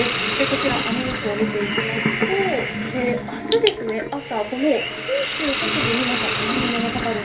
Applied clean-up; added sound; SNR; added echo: none; Hiss; 0 dB; reverberation time 0.3 s.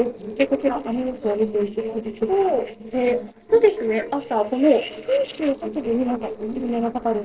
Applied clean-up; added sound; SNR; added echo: neural separator model SepFormer DNS4.